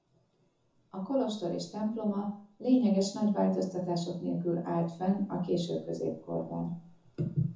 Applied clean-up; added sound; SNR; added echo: none; none; none; reverberation time 0.5 s.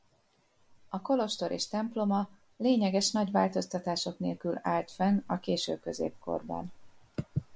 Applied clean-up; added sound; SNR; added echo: none; none; none; none.